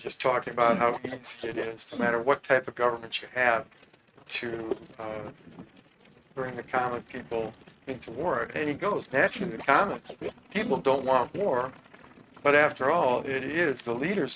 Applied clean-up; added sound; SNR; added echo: neural mask model RNNoise.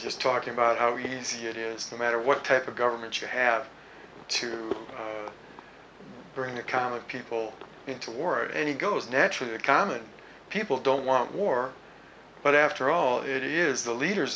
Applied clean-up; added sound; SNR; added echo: none; none; none; none.